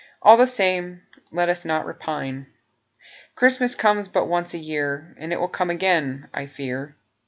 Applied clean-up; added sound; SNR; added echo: none; none; none; none.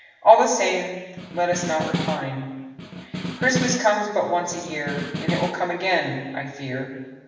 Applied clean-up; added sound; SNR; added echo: none; Snare drum; 6 dB; reverberation time 1.1 s.